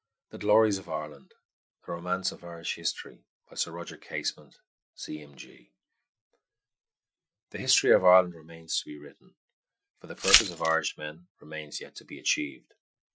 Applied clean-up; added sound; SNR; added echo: classical method Wiener filter.